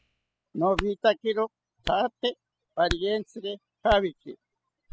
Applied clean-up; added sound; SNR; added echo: classical method spectral subtraction.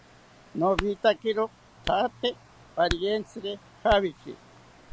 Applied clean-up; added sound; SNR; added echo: none; Hands; 12 dB; none.